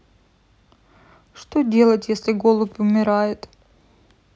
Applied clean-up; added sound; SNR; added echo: none; none; none; none.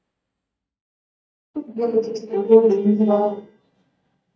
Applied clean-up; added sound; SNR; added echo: neural mask model DeepFilterNet 3.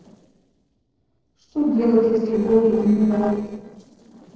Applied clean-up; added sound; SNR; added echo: neural separator model SepFormer DNS4.